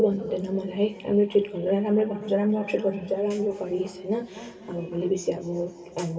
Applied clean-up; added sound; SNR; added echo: none; none; none; reverberation time 2.9 s.